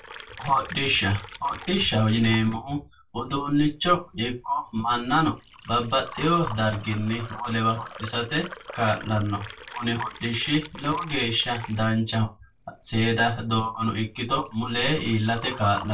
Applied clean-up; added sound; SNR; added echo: none; Liquid; 16 dB; reverberation time 0.2 s.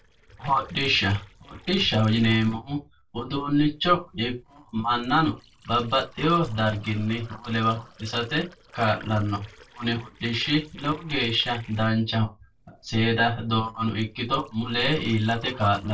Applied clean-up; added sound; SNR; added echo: neural separator model SepFormer DNS4.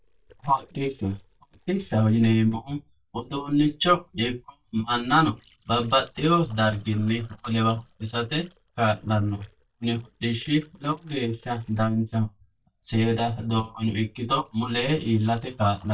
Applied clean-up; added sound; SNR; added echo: neural mask model DeepFilterNet 3.